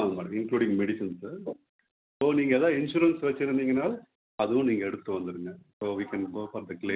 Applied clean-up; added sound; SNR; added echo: none; none; none; none.